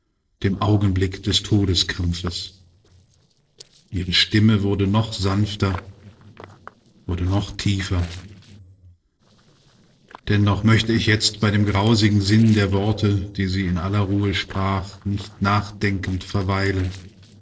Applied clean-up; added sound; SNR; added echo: neural separator model SepFormer DNS4.